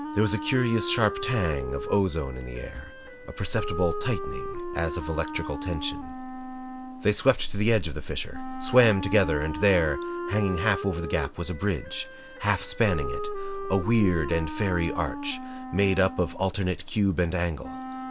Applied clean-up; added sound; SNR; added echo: none; Wind instrument, woodwind instrument; 9 dB; none.